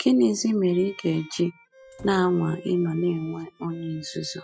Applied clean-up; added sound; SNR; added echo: classical method spectral subtraction.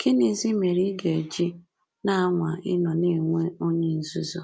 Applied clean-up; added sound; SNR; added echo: none; none; none; none.